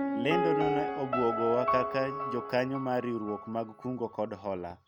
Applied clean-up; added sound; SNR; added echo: none; Piano; 1 dB; none.